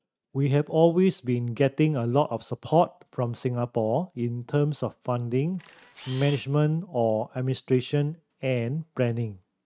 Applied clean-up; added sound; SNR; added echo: neural mask model RNNoise.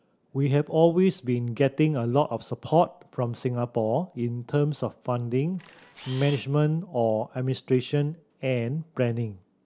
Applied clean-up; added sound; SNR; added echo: none; Camera; 17 dB; none.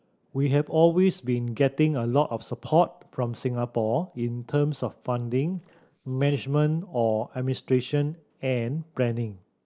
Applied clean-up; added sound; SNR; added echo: neural mask model Resemble Enhance denoiser.